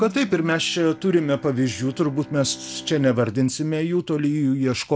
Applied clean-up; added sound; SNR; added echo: none; Bowed string instrument; 20 dB; none.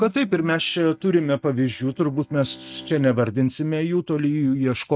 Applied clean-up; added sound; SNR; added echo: neural mask model RNNoise.